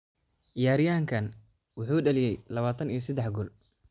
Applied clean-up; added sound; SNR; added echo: none; none; none; none.